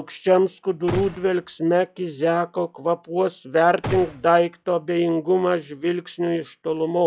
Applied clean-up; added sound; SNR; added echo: classical method log-MMSE.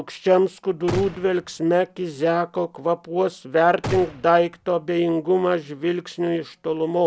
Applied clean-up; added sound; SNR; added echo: none; Gunshot, gunfire; 13 dB; none.